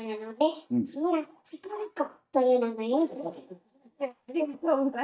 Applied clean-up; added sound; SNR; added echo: neural mask model DeepFilterNet 3.